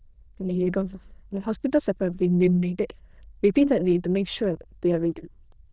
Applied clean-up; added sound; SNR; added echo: neural diffusion model UNIVERSE++.